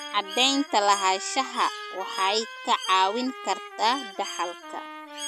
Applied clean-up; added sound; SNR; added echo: none; Trumpet + Bird; 11 dB; none.